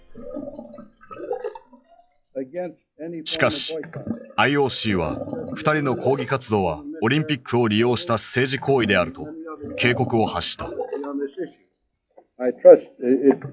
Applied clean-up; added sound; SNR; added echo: classical method log-MMSE.